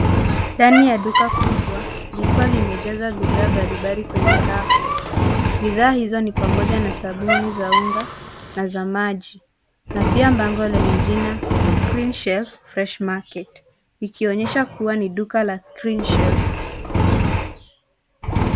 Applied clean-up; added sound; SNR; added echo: none; Squeak + Engine; -1 dB; none.